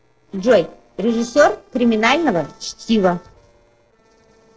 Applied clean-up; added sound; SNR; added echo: neural separator model SepFormer DNS4.